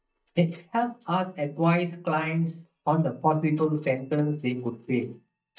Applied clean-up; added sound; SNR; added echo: neural mask model DeepFilterNet 3.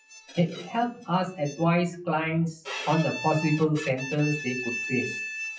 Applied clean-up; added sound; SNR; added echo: classical method WPE with log-MMSE.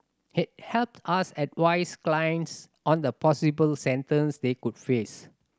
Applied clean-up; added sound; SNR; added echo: none; none; none; none.